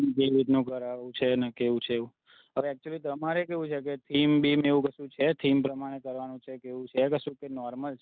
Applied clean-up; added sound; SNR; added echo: none; none; none; none.